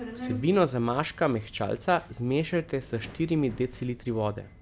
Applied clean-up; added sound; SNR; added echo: none; Subway, metro, underground; 15 dB; none.